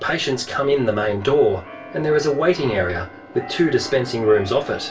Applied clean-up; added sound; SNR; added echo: none; Keyboard (musical); 17 dB; reverberation time 0.2 s.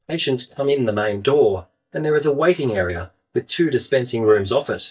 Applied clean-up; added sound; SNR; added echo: neural mask model DeepFilterNet 3.